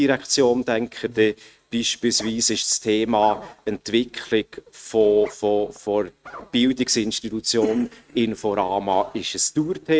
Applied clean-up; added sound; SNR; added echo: neural mask model RNNoise.